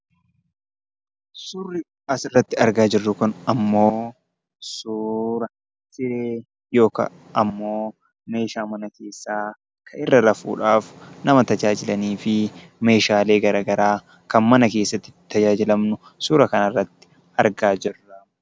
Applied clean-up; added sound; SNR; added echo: none; none; none; none.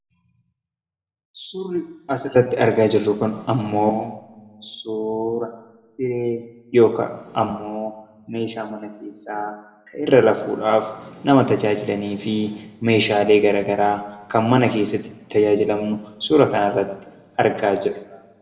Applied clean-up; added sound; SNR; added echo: none; none; none; reverberation time 0.9 s.